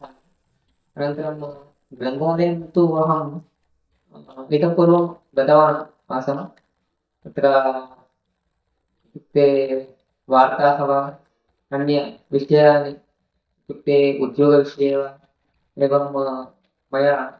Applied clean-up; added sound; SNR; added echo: neural mask model DeepFilterNet 3.